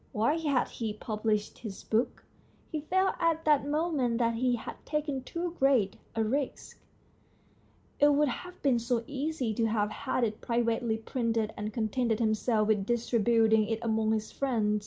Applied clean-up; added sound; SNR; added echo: none; none; none; none.